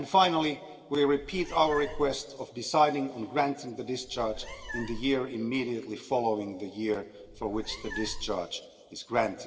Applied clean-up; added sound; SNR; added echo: none; Meow; 12 dB; reverberation time 1.3 s.